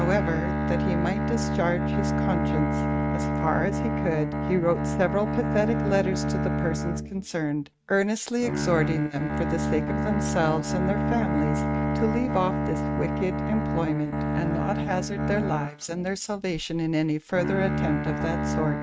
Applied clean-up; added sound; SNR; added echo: neural mask model RNNoise.